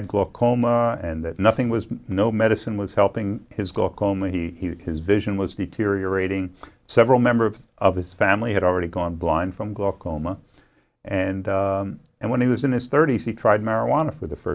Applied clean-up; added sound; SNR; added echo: none; none; none; none.